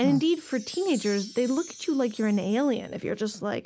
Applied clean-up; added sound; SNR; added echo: none; Wind chime; 20 dB; none.